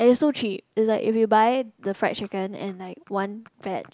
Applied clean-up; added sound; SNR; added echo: none; none; none; none.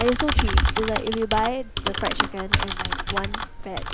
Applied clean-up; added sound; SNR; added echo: none; Typing; -3 dB; none.